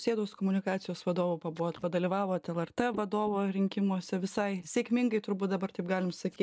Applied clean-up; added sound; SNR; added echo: neural mask model DeepFilterNet 3.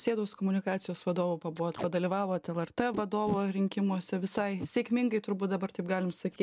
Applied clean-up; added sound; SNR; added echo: none; Packing tape, duct tape; 16 dB; none.